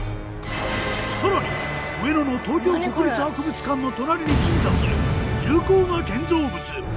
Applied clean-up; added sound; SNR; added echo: none; none; none; none.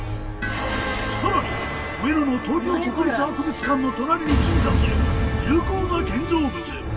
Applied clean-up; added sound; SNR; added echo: none; Tools; 19 dB; reverberation time 2.4 s.